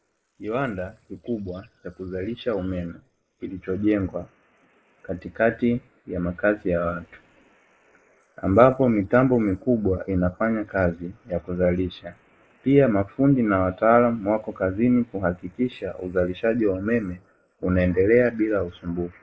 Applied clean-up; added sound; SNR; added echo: neural mask model Resemble Enhance denoiser.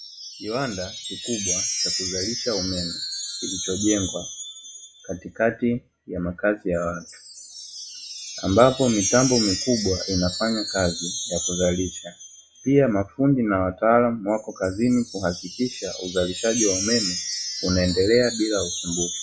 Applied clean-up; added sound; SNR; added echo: classical method log-MMSE.